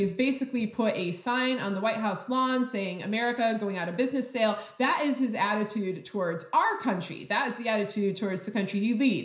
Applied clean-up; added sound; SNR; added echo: none; none; none; reverberation time 0.5 s.